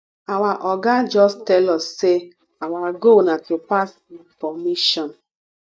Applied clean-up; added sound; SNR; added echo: neural mask model DeepFilterNet 3.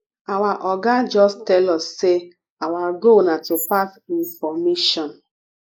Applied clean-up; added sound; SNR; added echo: neural mask model Resemble Enhance denoiser.